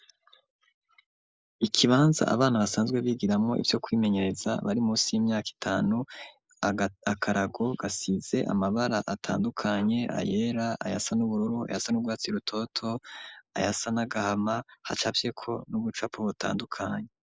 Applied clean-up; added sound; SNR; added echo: neural mask model Resemble Enhance denoiser.